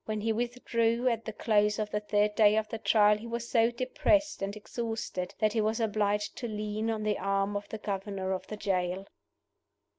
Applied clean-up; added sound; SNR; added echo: none; none; none; none.